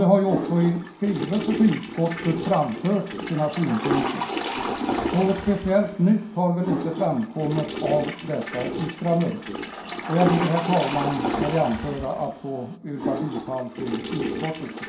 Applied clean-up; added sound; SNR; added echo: none; Toilet flush / Water; 5 dB; reverberation time 0.5 s.